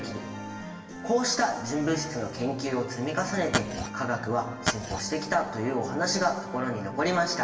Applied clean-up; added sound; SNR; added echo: none; Glass; 2 dB; reverberation time 1.1 s.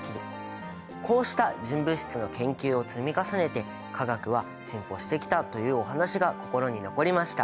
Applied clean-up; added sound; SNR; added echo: none; none; none; none.